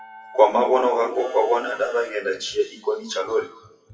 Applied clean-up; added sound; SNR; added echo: classical method WPE with log-MMSE.